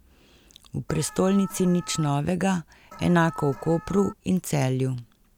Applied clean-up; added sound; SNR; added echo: none; Alarm; 16 dB; none.